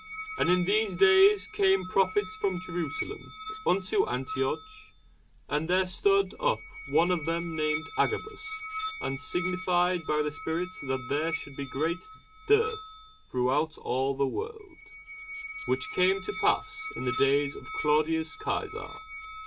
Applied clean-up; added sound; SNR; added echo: none; Musical instrument; 11 dB; none.